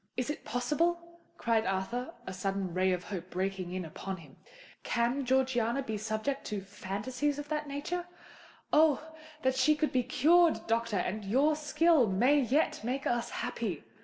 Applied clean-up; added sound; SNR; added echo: none; none; none; none.